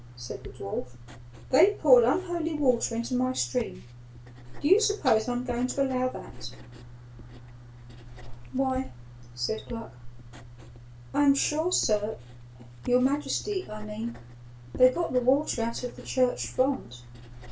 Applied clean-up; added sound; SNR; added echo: none; Writing; 13 dB; reverberation time 0.2 s.